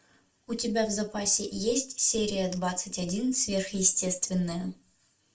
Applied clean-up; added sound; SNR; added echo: none; none; none; reverberation time 0.2 s.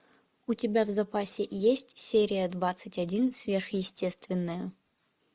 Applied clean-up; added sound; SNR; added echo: none; none; none; none.